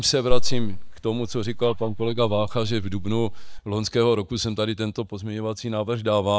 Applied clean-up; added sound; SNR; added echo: neural mask model DeepFilterNet 3.